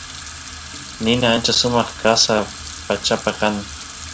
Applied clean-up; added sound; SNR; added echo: none; Sink (filling or washing) / Water tap, faucet; 13 dB; none.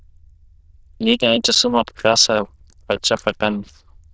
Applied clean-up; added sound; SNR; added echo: neural diffusion model UNIVERSE++.